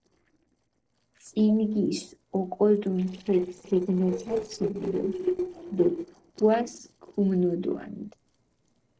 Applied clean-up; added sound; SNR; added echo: neural separator model SepFormer DNS4.